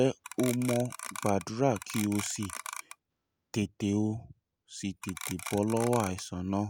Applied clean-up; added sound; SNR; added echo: none; Clock; 10 dB; none.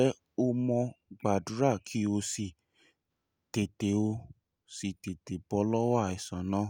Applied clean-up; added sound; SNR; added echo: none; none; none; none.